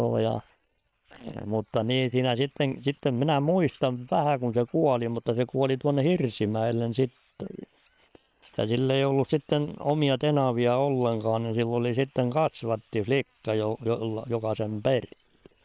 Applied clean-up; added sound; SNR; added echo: neural separator model SepFormer WHAM!.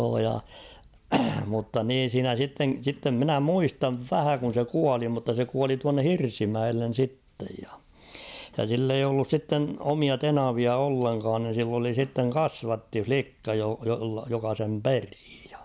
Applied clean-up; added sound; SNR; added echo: none; none; none; none.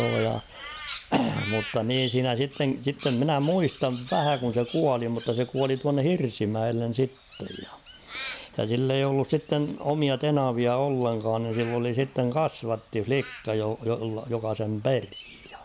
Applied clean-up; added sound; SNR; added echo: none; Crow; 17 dB; none.